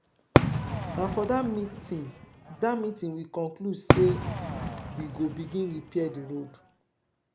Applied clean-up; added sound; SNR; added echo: none; Fireworks; -2 dB; none.